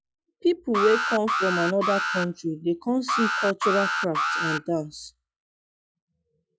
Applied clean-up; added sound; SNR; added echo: classical method log-MMSE.